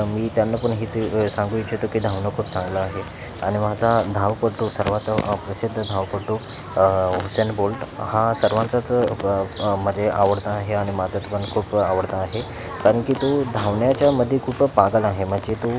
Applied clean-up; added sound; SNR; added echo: none; none; none; none.